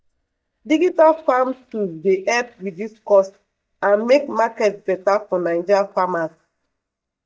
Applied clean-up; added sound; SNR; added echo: neural mask model DeepFilterNet 3.